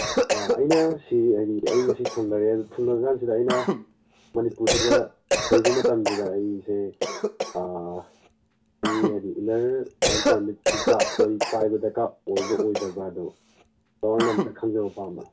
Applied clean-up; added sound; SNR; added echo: none; Cough; 2 dB; reverberation time 0.2 s.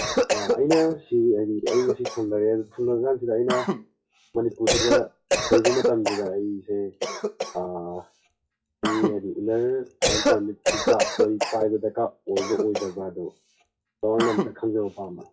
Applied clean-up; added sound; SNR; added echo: classical method WPE with log-MMSE.